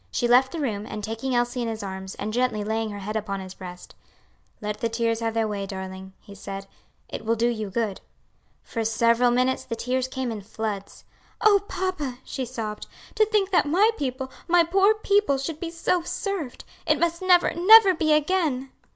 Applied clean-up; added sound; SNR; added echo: none; none; none; none.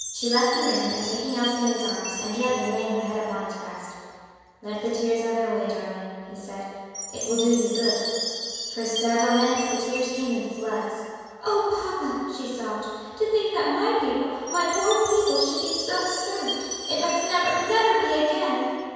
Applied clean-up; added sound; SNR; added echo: none; Chime; 9 dB; reverberation time 1.9 s.